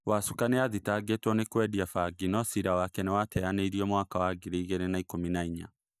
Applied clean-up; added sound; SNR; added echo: neural mask model DeepFilterNet 3.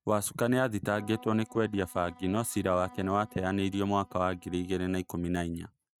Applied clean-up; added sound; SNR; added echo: neural mask model RNNoise.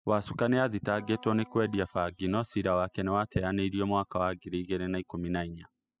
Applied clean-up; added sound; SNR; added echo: classical method spectral subtraction.